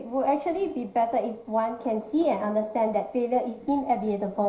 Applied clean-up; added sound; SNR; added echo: neural separator model SepFormer DNS4.